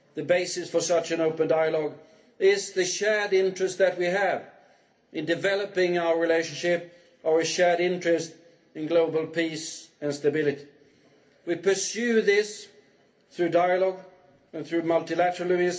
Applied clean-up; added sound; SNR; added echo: none; none; none; reverberation time 0.3 s.